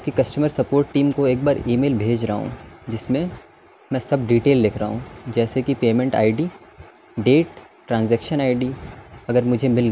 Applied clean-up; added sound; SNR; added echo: none; none; none; none.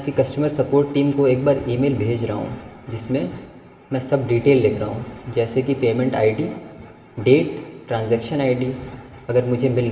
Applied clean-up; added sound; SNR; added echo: none; none; none; reverberation time 2.5 s.